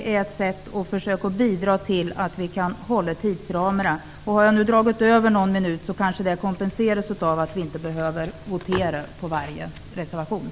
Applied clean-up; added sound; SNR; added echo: none; none; none; none.